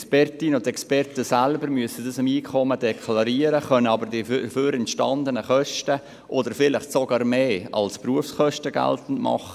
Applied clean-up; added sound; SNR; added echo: none; none; none; none.